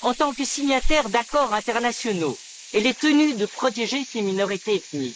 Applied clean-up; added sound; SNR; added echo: neural mask model Resemble Enhance denoiser.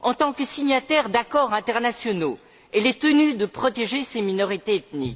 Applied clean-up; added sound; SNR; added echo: none; none; none; none.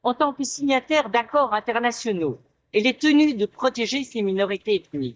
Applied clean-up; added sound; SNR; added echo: neural mask model DeepFilterNet 3.